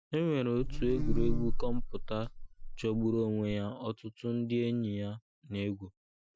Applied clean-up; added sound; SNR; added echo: classical method Wiener filter.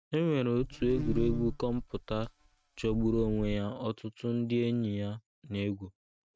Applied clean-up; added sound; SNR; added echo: neural mask model RNNoise.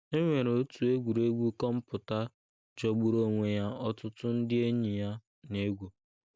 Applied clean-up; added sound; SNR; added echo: none; none; none; none.